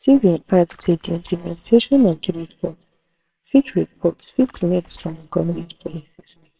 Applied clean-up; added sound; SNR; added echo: neural separator model SepFormer WHAMR!.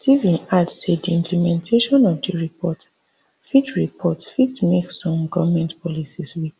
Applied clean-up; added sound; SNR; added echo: none; none; none; none.